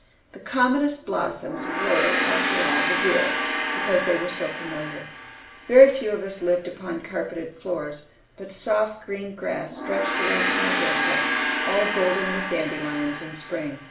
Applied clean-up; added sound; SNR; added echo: none; Gong; 3 dB; reverberation time 0.4 s.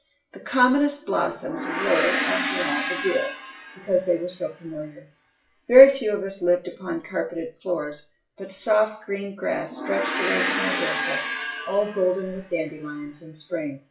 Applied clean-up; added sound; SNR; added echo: classical method WPE with log-MMSE.